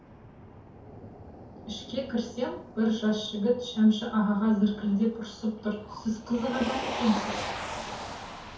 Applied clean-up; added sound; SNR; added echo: none; Motor vehicle (road); 10 dB; reverberation time 0.6 s.